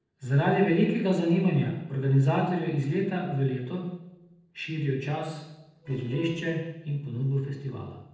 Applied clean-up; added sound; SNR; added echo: neural separator model SepFormer DNS4.